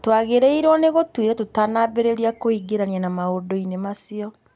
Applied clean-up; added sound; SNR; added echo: none; none; none; none.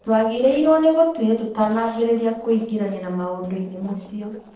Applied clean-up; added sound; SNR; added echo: neural separator model SepFormer DNS4.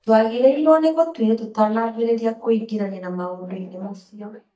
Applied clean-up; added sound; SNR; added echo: neural mask model DeepFilterNet 3.